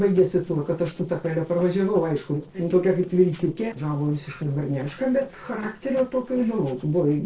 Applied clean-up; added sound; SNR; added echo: neural separator model SepFormer DNS4.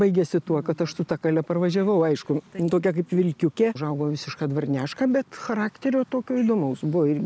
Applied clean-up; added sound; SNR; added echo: none; none; none; none.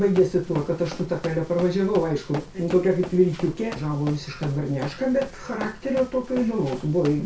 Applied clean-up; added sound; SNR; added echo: none; Run; 15 dB; reverberation time 0.3 s.